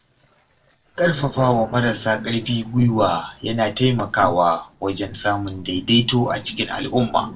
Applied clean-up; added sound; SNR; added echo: neural separator model SepFormer DNS4.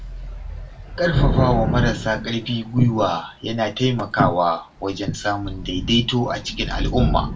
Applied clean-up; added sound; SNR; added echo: none; Thunder / Rain; 5 dB; reverberation time 0.2 s.